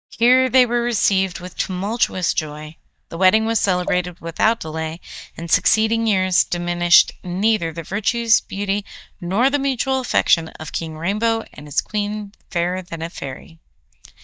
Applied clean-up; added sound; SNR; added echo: neural mask model DeepFilterNet 3.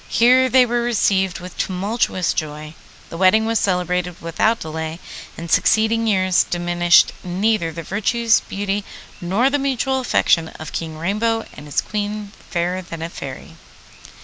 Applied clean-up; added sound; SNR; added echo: none; none; none; none.